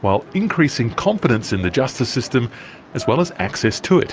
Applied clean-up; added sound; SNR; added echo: none; none; none; none.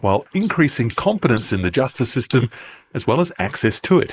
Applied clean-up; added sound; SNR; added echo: neural mask model Resemble Enhance denoiser.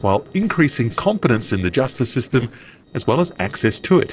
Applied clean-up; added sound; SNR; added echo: neural separator model SepFormer DNS4.